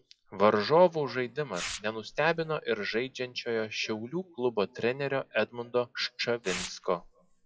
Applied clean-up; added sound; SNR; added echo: classical method WPE with log-MMSE.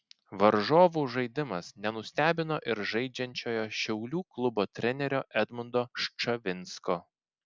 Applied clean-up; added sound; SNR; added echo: none; none; none; none.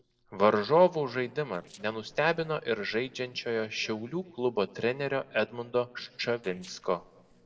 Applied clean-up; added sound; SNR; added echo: neural separator model SepFormer DNS4.